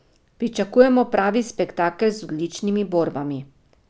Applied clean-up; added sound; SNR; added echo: none; none; none; none.